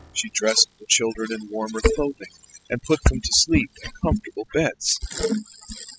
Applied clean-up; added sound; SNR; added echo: classical method spectral subtraction.